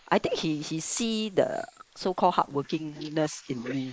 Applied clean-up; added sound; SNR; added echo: neural mask model Resemble Enhance denoiser.